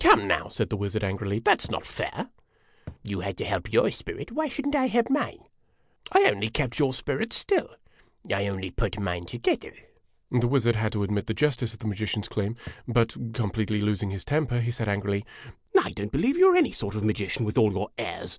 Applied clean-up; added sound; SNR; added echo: neural separator model SepFormer DNS4.